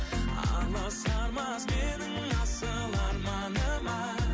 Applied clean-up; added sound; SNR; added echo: none; none; none; none.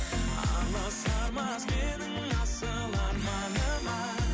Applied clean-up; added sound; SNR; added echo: none; Camera + Whoosh, swoosh, swish; 13 dB; none.